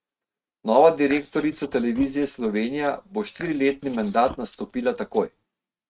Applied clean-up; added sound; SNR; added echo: neural mask model RNNoise.